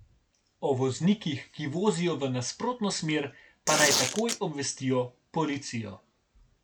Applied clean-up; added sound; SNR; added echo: none; Tearing; -2 dB; none.